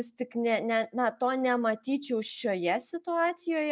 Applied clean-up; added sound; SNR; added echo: none; none; none; none.